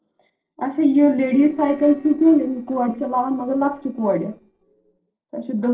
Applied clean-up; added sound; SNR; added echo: neural separator model SepFormer DNS4.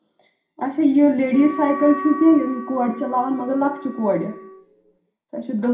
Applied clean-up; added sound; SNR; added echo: none; Wind instrument, woodwind instrument; 13 dB; reverberation time 0.5 s.